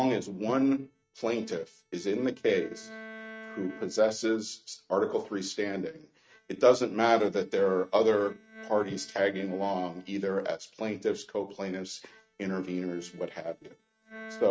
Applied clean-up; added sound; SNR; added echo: neural mask model RNNoise.